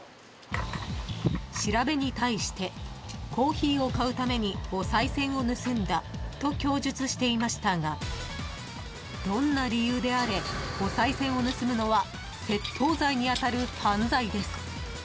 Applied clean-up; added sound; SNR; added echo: none; none; none; none.